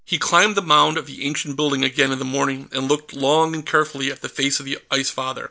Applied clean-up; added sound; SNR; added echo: none; none; none; none.